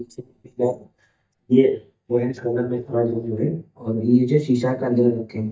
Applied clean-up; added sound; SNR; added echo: neural mask model DeepFilterNet 3.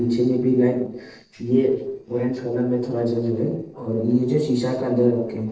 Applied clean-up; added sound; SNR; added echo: neural separator model SepFormer DNS4.